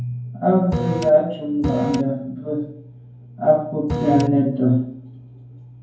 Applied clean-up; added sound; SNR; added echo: none; Printer; 3 dB; reverberation time 0.9 s.